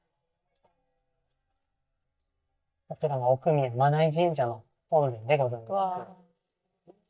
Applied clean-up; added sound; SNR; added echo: neural mask model DeepFilterNet 3.